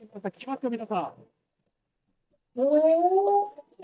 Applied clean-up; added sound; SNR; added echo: neural mask model DeepFilterNet 3.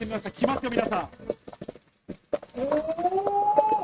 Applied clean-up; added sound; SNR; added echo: neural mask model RNNoise.